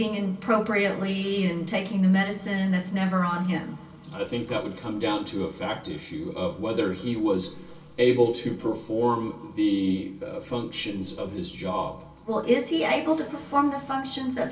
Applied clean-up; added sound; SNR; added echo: none; none; none; reverberation time 0.2 s.